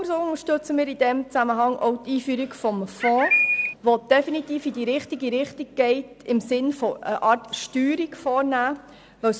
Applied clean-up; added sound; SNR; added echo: none; Bird; -1 dB; none.